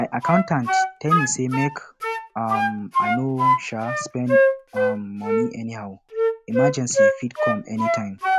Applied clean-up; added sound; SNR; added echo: none; Wind instrument, woodwind instrument; -3 dB; none.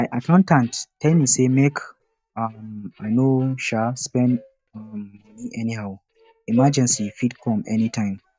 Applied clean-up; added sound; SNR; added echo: neural mask model DeepFilterNet 3.